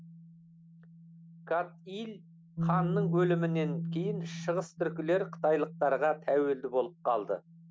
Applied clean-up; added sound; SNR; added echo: neural mask model RNNoise.